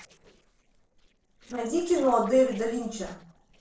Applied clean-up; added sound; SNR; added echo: neural separator model SepFormer DNS4.